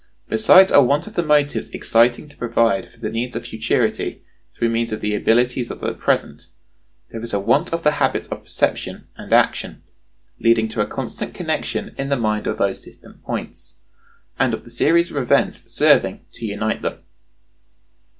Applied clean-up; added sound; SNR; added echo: none; none; none; none.